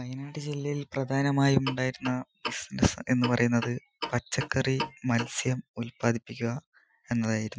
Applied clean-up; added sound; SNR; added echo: classical method Wiener filter.